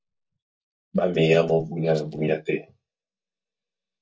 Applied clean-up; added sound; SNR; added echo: neural mask model DeepFilterNet 3.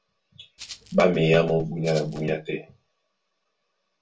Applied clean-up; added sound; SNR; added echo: none; Rattle (instrument); 17 dB; reverberation time 0.2 s.